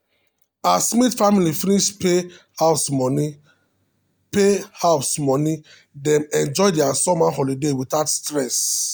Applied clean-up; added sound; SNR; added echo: neural mask model DeepFilterNet 3.